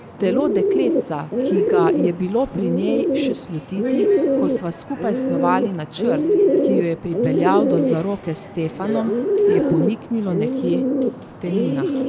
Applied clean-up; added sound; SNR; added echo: none; Bird; -4 dB; none.